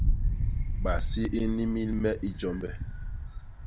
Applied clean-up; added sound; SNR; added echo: none; Wind; -2 dB; none.